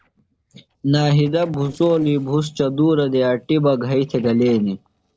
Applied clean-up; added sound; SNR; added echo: neural separator model SepFormer DNS4.